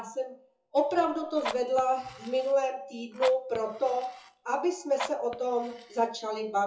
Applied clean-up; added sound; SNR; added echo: classical method WPE with log-MMSE.